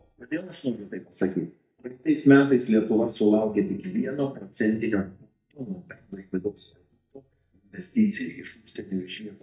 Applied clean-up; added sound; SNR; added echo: neural mask model DeepFilterNet 3.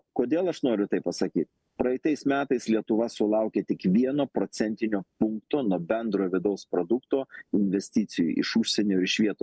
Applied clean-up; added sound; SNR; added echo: none; none; none; none.